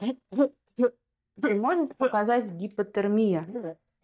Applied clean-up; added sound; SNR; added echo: neural mask model DeepFilterNet 3.